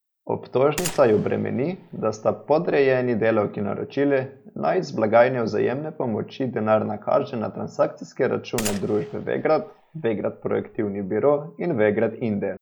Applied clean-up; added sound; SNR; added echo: none; Gunshot, gunfire; 16 dB; none.